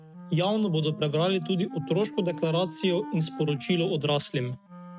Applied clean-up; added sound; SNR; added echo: neural mask model RNNoise.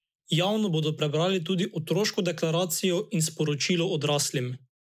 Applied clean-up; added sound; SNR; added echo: neural mask model Resemble Enhance denoiser.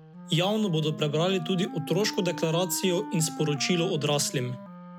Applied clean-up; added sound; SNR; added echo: none; Wind instrument, woodwind instrument; 12 dB; none.